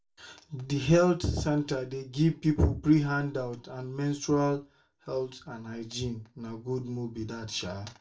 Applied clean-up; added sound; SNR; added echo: none; none; none; reverberation time 0.2 s.